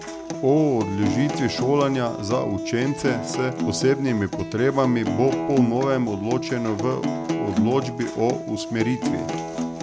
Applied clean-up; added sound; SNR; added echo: none; Acoustic guitar; 5 dB; none.